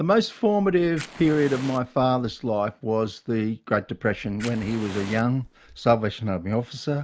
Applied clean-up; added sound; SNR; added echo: none; Fire; 18 dB; none.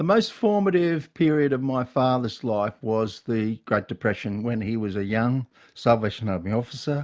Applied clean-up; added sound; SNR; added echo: none; none; none; none.